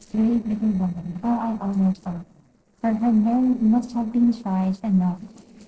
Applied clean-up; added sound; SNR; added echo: neural separator model SepFormer DNS4.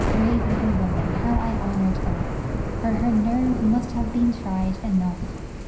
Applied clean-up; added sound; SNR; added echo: none; Thunder / Rain; 1 dB; reverberation time 0.9 s.